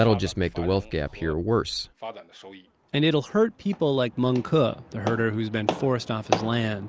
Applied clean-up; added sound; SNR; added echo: none; none; none; none.